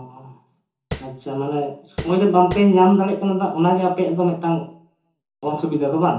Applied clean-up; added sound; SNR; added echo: none; Tap; 13 dB; reverberation time 0.6 s.